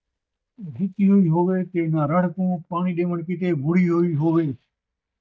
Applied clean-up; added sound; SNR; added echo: neural mask model DeepFilterNet 3.